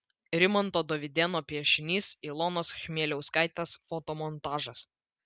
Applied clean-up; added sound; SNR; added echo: none; none; none; none.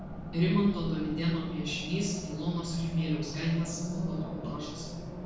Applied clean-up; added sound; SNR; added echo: none; Race car, auto racing; 5 dB; reverberation time 1.1 s.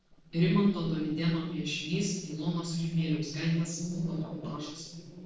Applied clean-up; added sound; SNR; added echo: neural separator model SepFormer DNS4.